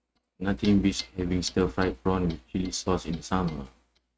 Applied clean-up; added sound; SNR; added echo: neural mask model RNNoise.